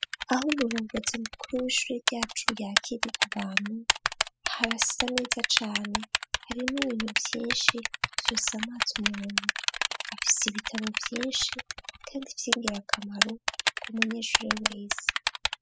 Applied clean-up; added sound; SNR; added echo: classical method spectral subtraction.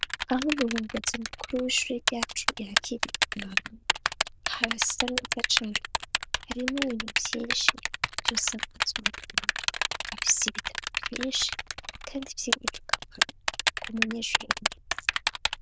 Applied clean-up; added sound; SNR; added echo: neural diffusion model UNIVERSE++.